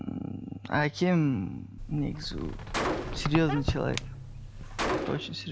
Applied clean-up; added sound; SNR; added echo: none; Gunshot, gunfire + Squeak; 5 dB; none.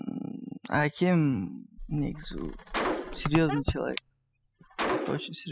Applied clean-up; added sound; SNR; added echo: classical method spectral subtraction.